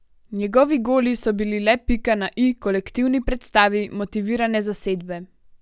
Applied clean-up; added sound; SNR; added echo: none; none; none; none.